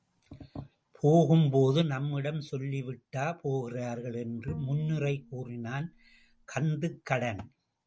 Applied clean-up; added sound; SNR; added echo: none; Bowed string instrument; 18 dB; none.